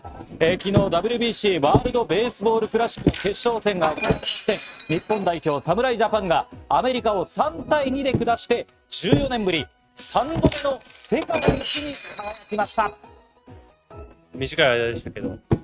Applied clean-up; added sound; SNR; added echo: neural mask model RNNoise.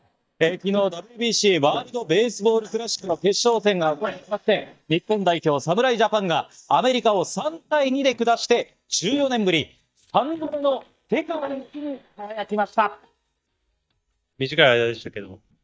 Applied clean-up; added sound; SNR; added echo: neural mask model DeepFilterNet 3.